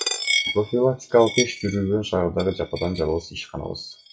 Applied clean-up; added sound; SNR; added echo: classical method WPE with log-MMSE.